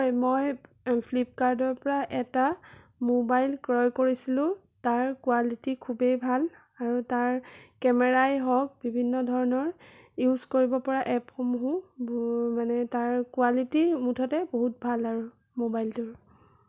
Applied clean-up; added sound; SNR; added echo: none; none; none; none.